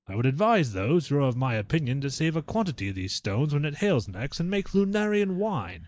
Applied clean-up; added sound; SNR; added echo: neural mask model DeepFilterNet 3.